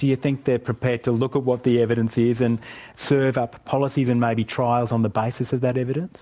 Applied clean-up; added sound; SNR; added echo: none; none; none; none.